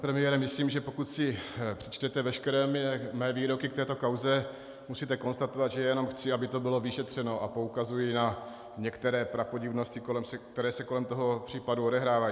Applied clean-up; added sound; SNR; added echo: none; none; none; none.